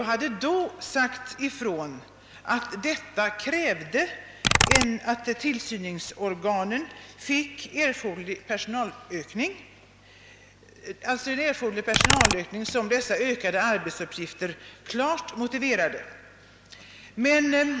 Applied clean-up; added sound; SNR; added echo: none; Computer keyboard; -2 dB; none.